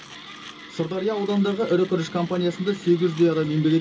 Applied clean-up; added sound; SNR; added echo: none; Mechanisms; 19 dB; reverberation time 0.2 s.